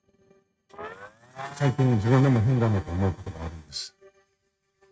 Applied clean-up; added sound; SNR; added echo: neural mask model RNNoise.